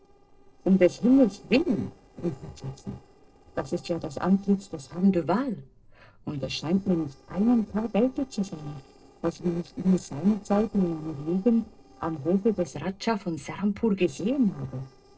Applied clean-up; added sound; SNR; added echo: neural separator model SepFormer DNS4.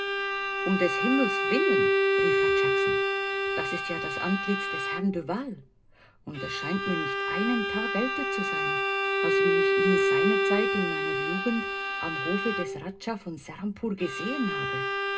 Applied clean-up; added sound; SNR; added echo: none; Bowed string instrument; -5 dB; reverberation time 0.2 s.